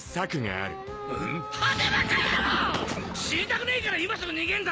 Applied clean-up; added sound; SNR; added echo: none; Wind instrument, woodwind instrument; 12 dB; none.